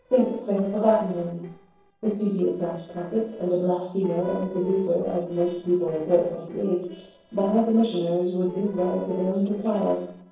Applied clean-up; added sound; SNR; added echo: neural separator model SepFormer DNS4.